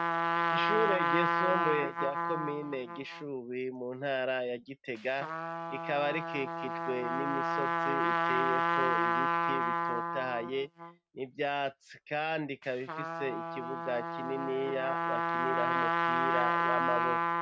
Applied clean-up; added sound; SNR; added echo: neural mask model RNNoise.